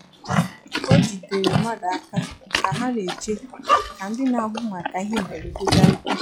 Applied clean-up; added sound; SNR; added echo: classical method log-MMSE.